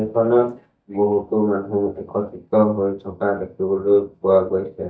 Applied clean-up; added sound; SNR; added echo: neural mask model DeepFilterNet 3.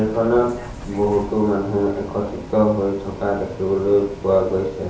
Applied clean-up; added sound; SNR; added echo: none; Bus; 16 dB; reverberation time 2.8 s.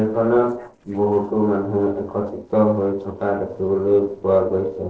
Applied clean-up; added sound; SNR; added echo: neural separator model SepFormer DNS4.